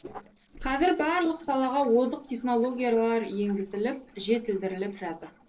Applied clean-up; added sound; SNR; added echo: neural separator model SepFormer DNS4.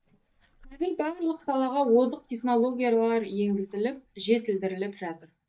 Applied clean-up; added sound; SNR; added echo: neural mask model DeepFilterNet 3.